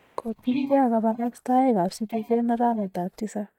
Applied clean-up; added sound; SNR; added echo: neural mask model DeepFilterNet 3.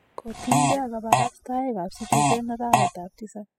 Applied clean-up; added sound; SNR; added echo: classical method spectral subtraction.